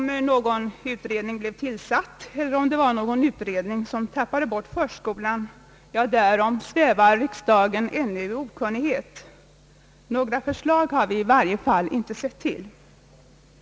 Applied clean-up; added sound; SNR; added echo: none; none; none; none.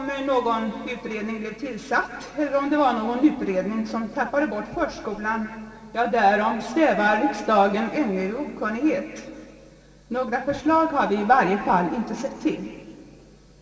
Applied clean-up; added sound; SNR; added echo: none; none; none; reverberation time 2.4 s.